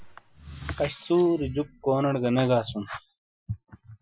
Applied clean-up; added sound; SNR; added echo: classical method Wiener filter.